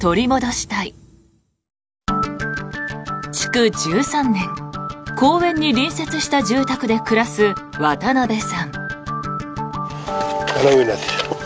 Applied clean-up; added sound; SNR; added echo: none; none; none; none.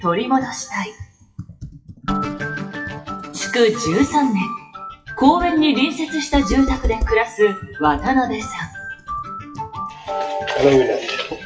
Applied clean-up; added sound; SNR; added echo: classical method WPE with log-MMSE.